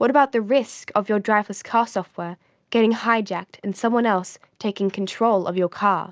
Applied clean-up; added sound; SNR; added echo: none; none; none; none.